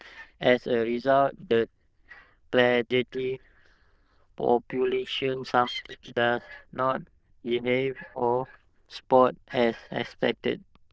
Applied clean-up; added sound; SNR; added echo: neural diffusion model UNIVERSE++.